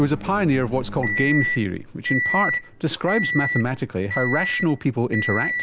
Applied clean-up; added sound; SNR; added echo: none; Microwave oven; 4 dB; none.